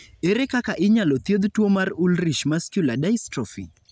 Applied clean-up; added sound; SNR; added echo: none; none; none; none.